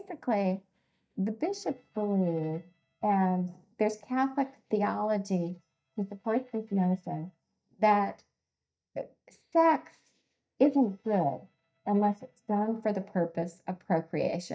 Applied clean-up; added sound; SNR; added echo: neural mask model DeepFilterNet 3.